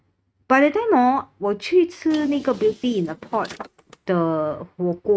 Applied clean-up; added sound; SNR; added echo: neural mask model RNNoise.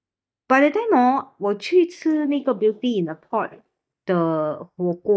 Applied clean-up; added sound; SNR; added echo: neural mask model DeepFilterNet 3.